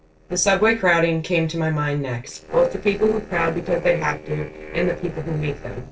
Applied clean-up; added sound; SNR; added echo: neural separator model SepFormer DNS4.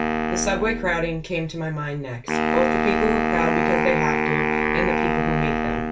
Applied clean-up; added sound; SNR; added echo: none; Wind instrument, woodwind instrument; -3 dB; reverberation time 0.2 s.